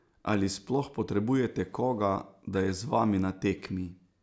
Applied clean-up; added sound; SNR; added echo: none; none; none; none.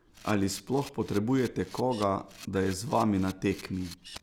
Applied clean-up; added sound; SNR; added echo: none; Camera; 19 dB; none.